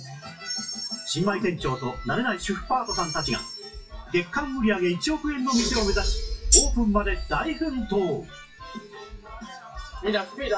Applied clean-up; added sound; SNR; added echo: classical method WPE with log-MMSE.